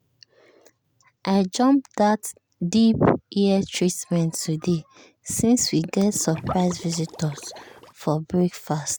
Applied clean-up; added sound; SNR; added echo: none; Liquid; 15 dB; none.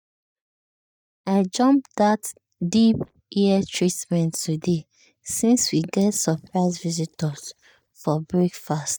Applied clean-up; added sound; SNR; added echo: neural mask model DeepFilterNet 3.